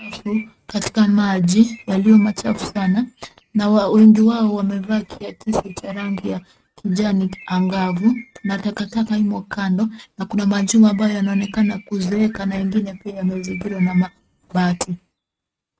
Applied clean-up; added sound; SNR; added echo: neural mask model RNNoise.